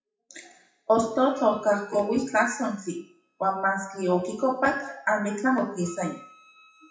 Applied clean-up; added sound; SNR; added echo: classical method WPE with log-MMSE.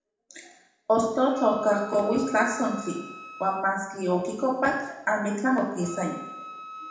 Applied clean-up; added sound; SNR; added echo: none; Wind instrument, woodwind instrument; 16 dB; reverberation time 0.9 s.